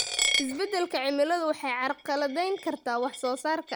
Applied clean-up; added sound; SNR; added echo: none; Coin (dropping); 6 dB; none.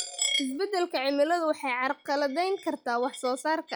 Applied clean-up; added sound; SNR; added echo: classical method log-MMSE.